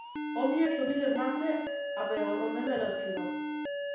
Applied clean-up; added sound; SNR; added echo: none; Alarm; 2 dB; reverberation time 0.9 s.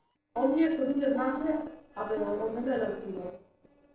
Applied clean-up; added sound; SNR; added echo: neural separator model SepFormer DNS4.